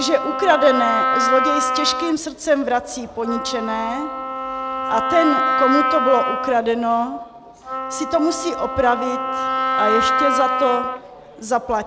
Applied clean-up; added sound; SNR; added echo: none; Wind instrument, woodwind instrument; 1 dB; none.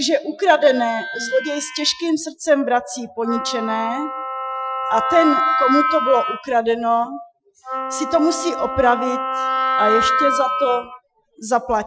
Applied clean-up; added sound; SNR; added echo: classical method Wiener filter.